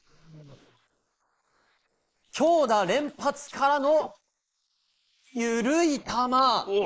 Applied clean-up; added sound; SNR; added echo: neural mask model Resemble Enhance denoiser.